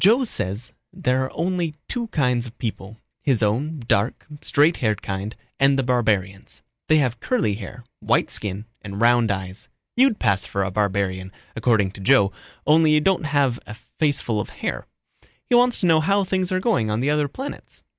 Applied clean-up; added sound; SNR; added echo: none; none; none; none.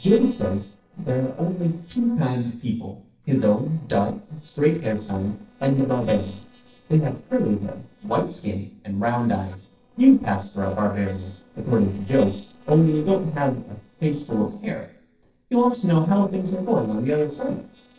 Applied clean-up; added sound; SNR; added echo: neural separator model SepFormer DNS4.